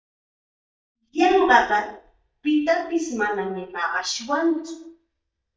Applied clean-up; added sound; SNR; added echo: neural mask model DeepFilterNet 3.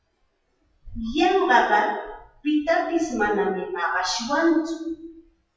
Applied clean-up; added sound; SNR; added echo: classical method WPE with log-MMSE.